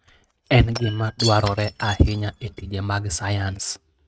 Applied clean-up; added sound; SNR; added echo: neural mask model RNNoise.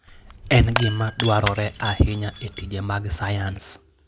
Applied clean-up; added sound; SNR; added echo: none; Shatter / Crushing; 6 dB; none.